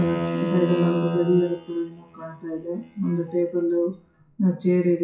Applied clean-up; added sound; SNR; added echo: classical method WPE with log-MMSE.